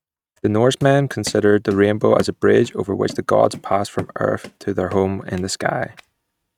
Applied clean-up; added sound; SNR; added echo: neural mask model RNNoise.